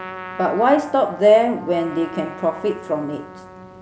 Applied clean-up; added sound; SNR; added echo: none; Trumpet; 16 dB; none.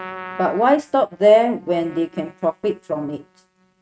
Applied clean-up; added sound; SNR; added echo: neural mask model RNNoise.